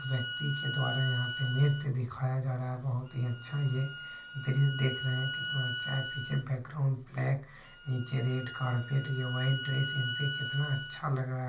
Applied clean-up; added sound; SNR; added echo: none; Bowed string instrument; 8 dB; reverberation time 0.3 s.